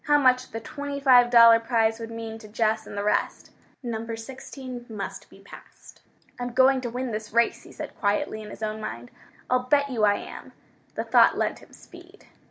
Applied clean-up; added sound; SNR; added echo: none; none; none; none.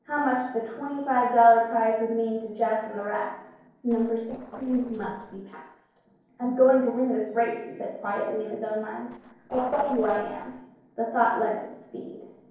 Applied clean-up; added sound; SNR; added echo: neural separator model SepFormer DNS4.